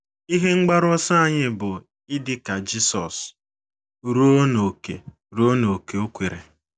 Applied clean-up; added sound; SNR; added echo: none; none; none; none.